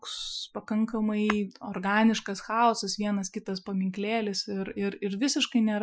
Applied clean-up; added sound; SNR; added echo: classical method Wiener filter.